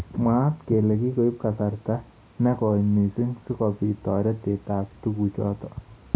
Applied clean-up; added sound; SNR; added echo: none; none; none; none.